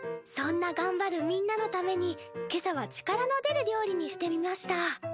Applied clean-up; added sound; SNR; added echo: none; none; none; none.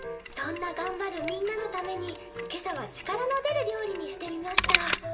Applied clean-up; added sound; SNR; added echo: none; Mechanisms; 3 dB; reverberation time 1.8 s.